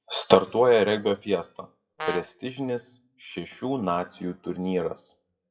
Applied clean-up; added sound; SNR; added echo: classical method WPE with log-MMSE.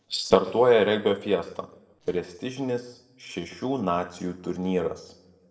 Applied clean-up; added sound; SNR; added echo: neural separator model SepFormer DNS4.